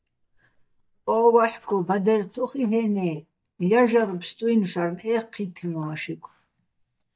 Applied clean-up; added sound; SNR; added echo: neural mask model DeepFilterNet 3.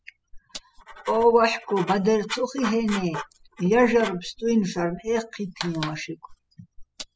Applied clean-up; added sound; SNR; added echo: classical method spectral subtraction.